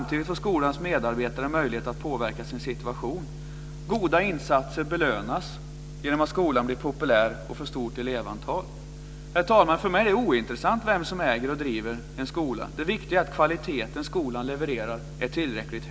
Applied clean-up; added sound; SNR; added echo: none; none; none; none.